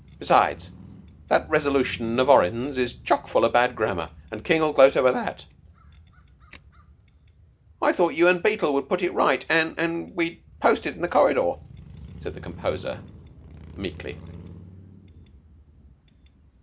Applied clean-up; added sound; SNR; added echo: none; Motorcycle; 20 dB; none.